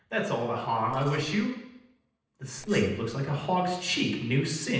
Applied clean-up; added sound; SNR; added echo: neural separator model SepFormer DNS4.